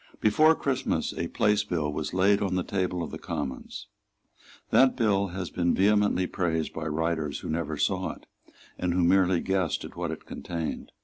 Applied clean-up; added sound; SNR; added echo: none; none; none; none.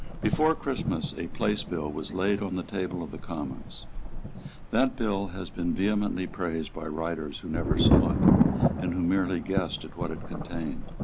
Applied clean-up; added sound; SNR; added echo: none; Thunder; 0 dB; none.